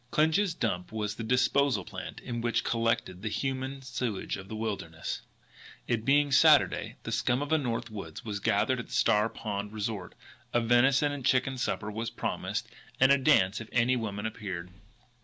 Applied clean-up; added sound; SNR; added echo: none; none; none; none.